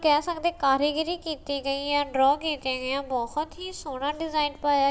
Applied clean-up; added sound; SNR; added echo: none; none; none; none.